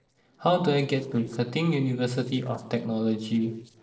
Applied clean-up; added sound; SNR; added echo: neural separator model SepFormer DNS4.